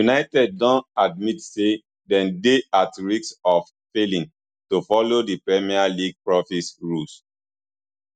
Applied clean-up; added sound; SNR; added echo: none; none; none; none.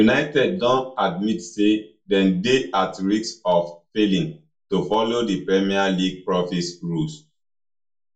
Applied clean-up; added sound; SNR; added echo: none; none; none; reverberation time 0.3 s.